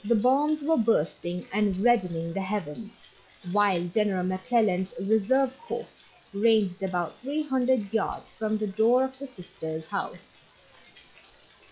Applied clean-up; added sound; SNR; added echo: classical method log-MMSE.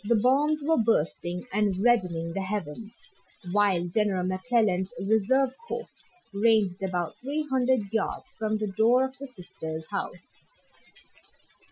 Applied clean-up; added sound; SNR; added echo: classical method Wiener filter.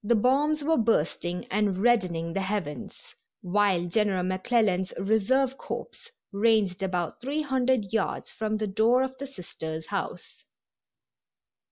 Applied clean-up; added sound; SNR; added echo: none; none; none; none.